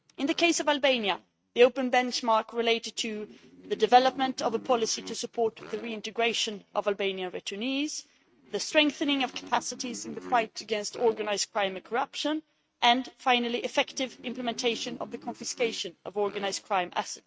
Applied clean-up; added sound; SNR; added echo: neural mask model RNNoise.